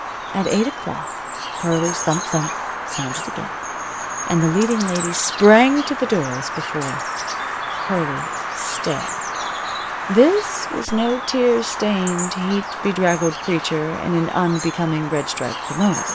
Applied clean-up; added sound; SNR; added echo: none; Bird vocalization, bird call, bird song; 6 dB; none.